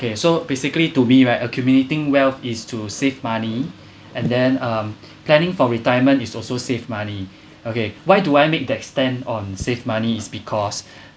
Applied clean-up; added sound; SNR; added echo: none; none; none; none.